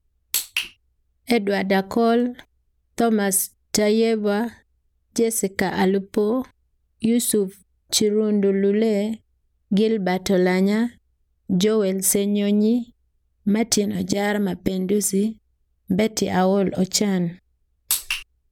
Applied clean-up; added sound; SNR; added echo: none; none; none; none.